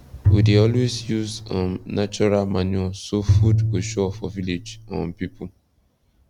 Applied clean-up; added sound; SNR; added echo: none; Bowed string instrument; -2 dB; none.